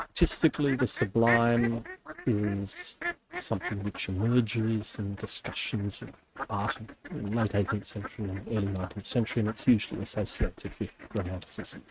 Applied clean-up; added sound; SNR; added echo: neural mask model RNNoise.